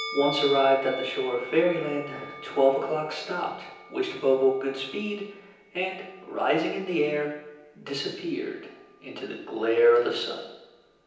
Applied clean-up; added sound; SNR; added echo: none; Musical instrument; 15 dB; reverberation time 0.9 s.